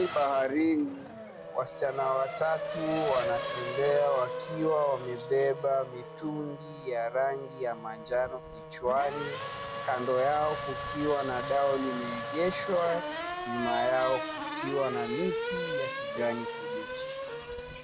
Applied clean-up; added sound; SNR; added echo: none; Race car, auto racing / Accelerating, revving, vroom; 5 dB; none.